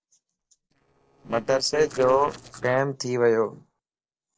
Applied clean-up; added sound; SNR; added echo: neural separator model SepFormer DNS4.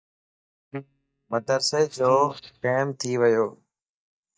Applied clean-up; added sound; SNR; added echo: neural mask model DeepFilterNet 3.